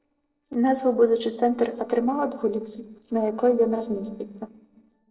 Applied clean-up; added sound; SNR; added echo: neural separator model SepFormer DNS4.